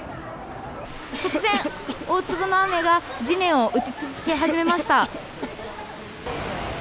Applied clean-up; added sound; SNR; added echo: none; Cough; 9 dB; none.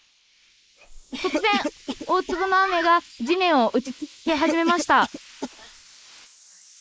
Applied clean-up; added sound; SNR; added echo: neural mask model Resemble Enhance denoiser.